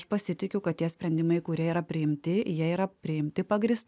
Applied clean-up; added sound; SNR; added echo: none; none; none; none.